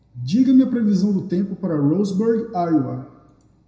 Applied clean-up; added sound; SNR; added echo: none; none; none; reverberation time 0.7 s.